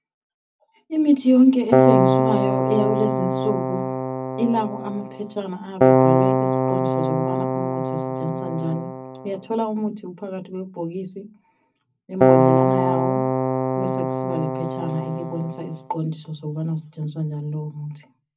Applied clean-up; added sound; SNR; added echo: none; Keyboard (musical); -5 dB; reverberation time 0.4 s.